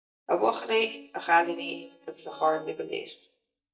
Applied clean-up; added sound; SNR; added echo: neural mask model DeepFilterNet 3.